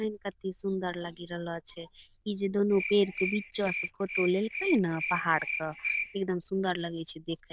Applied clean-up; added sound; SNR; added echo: neural diffusion model UNIVERSE++.